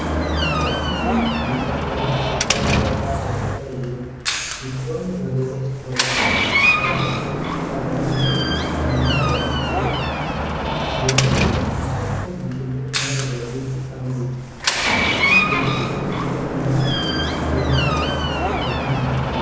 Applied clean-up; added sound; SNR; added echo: none; Door; -4 dB; reverberation time 1.3 s.